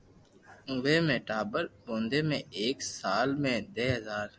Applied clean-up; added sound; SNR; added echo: none; none; none; none.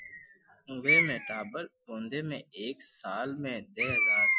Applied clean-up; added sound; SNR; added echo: classical method Wiener filter.